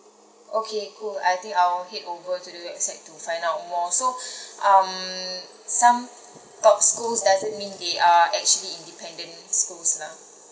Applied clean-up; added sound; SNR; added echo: none; none; none; none.